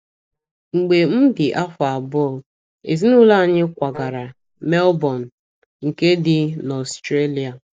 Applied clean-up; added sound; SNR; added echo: neural mask model DeepFilterNet 3.